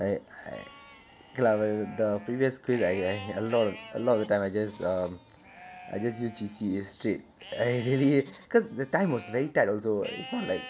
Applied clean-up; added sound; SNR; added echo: none; Livestock, farm animals, working animals; 18 dB; none.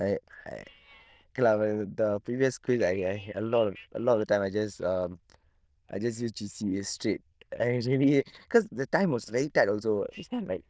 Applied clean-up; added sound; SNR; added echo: neural diffusion model UNIVERSE++.